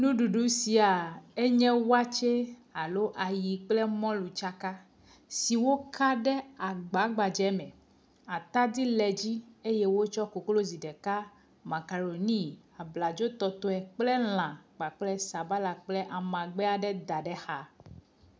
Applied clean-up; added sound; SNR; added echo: none; none; none; none.